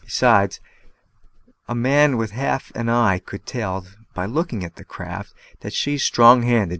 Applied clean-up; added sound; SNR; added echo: none; none; none; none.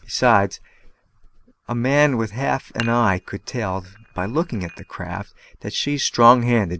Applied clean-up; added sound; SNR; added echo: none; Dishes, pots, and pans; 18 dB; none.